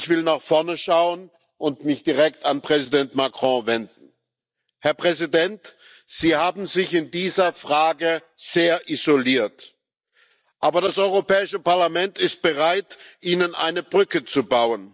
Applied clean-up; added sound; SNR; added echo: neural mask model DeepFilterNet 3.